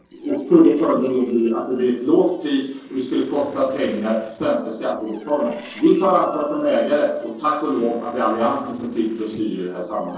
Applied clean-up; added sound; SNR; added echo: neural separator model SepFormer DNS4.